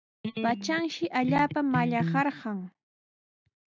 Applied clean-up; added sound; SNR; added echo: none; Electric guitar; 4 dB; none.